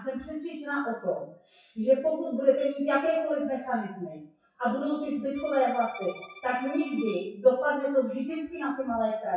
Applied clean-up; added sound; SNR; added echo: classical method WPE with log-MMSE.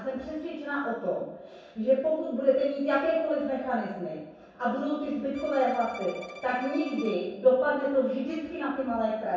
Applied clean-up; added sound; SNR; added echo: none; Bowed string instrument; 19 dB; reverberation time 0.7 s.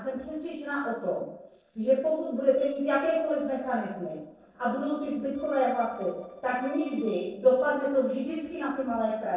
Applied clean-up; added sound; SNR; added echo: neural separator model SepFormer DNS4.